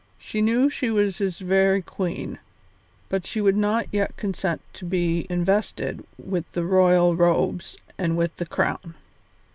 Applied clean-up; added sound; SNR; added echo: none; none; none; none.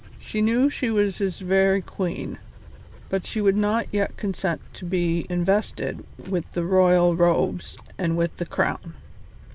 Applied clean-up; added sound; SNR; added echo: none; Dog; 18 dB; none.